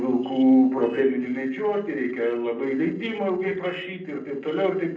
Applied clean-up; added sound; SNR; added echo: neural separator model SepFormer DNS4.